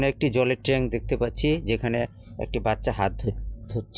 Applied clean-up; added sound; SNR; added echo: none; none; none; none.